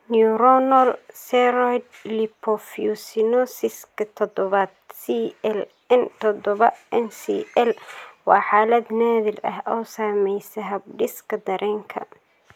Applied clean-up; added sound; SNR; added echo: none; none; none; none.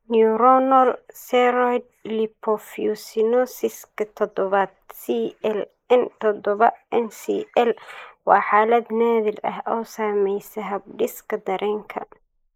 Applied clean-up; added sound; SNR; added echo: neural mask model Resemble Enhance denoiser.